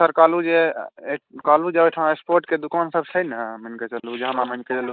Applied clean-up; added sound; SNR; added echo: neural mask model Resemble Enhance denoiser.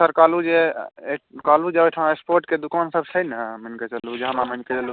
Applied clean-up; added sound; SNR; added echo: none; none; none; none.